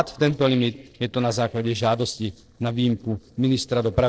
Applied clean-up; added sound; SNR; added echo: neural separator model SepFormer DNS4.